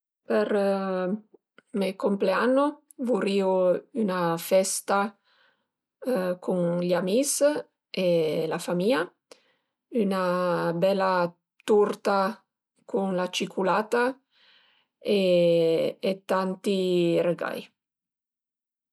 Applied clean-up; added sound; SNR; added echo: none; none; none; none.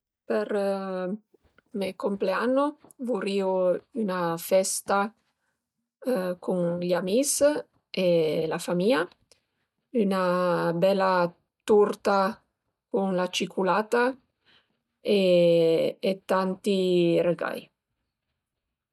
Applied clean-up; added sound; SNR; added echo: neural mask model DeepFilterNet 3.